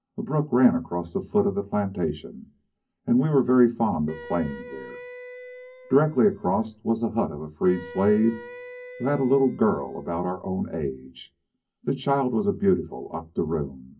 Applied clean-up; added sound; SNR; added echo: none; Wind instrument, woodwind instrument; 17 dB; reverberation time 0.3 s.